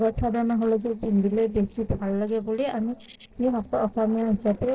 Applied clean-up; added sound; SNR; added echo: neural separator model SepFormer DNS4.